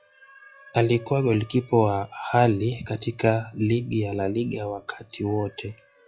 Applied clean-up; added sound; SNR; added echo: classical method log-MMSE.